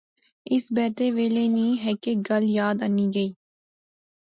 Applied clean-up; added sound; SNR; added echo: none; none; none; none.